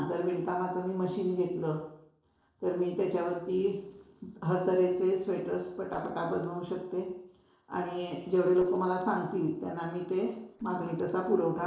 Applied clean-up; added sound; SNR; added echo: neural separator model SepFormer DNS4.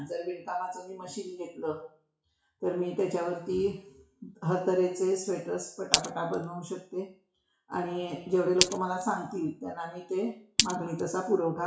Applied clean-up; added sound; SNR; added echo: classical method WPE with log-MMSE.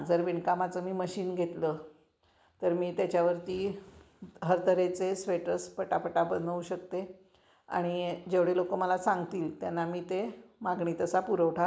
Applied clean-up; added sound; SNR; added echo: none; none; none; none.